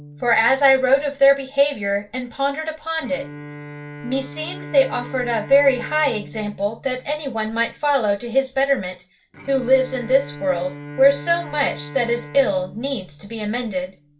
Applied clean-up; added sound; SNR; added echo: none; Bowed string instrument; 16 dB; reverberation time 0.2 s.